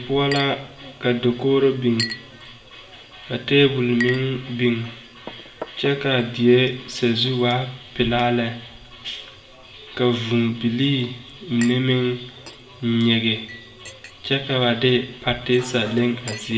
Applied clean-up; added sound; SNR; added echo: none; Chink, clink; 17 dB; reverberation time 0.7 s.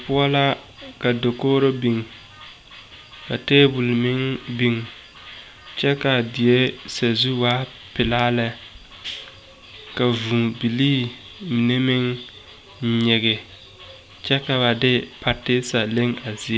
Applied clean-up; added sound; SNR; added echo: none; none; none; none.